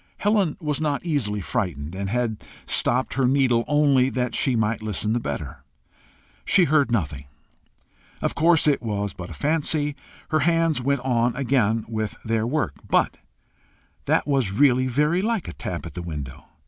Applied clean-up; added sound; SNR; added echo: none; none; none; none.